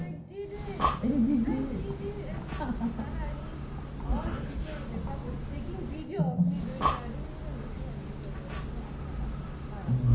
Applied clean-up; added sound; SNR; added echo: none; Breathing; 2 dB; reverberation time 0.6 s.